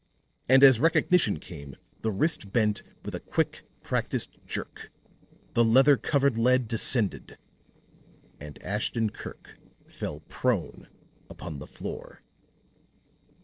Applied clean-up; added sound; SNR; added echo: neural separator model SepFormer DNS4.